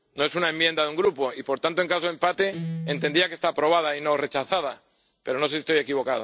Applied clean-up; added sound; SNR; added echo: none; Guitar; 11 dB; none.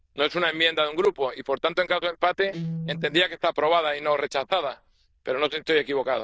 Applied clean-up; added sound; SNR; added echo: neural diffusion model UNIVERSE++.